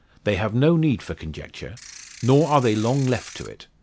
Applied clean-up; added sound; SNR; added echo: none; Ratchet, pawl / Percussion; 19 dB; none.